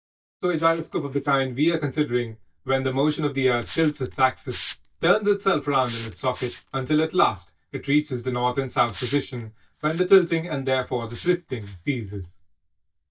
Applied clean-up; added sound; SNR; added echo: neural mask model DeepFilterNet 3.